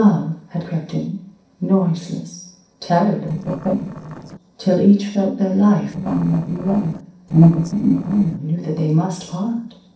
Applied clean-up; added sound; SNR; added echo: neural separator model SepFormer DNS4.